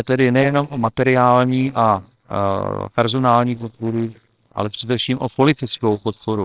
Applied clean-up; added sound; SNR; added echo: neural separator model SepFormer WHAMR!.